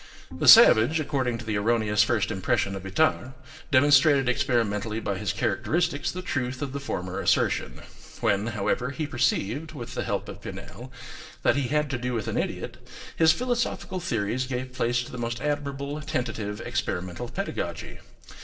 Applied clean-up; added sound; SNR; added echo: neural separator model SepFormer DNS4.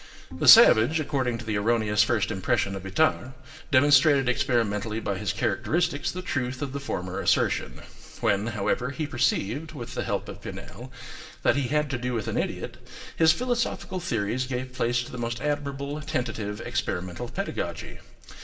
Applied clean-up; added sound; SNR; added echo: none; Bowed string instrument; 17 dB; reverberation time 0.6 s.